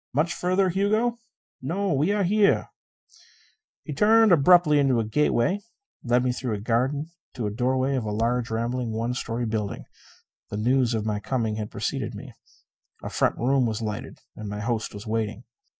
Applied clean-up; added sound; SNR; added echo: neural mask model DeepFilterNet 3.